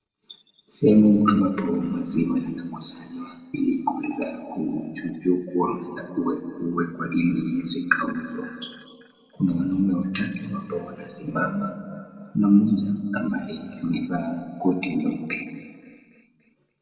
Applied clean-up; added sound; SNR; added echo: none; none; none; reverberation time 1.7 s.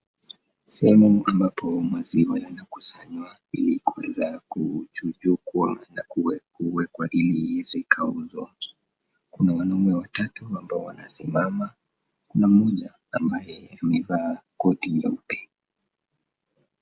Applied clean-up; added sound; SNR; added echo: none; none; none; none.